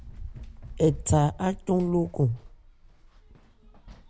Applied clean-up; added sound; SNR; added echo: none; Run; 15 dB; none.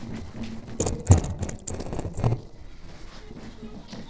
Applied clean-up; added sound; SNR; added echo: neural separator model SepFormer DNS4.